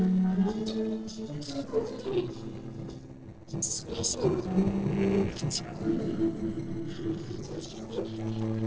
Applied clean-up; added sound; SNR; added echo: neural separator model SepFormer DNS4.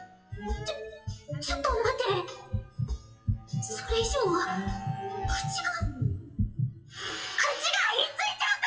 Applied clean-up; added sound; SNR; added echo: classical method WPE with log-MMSE.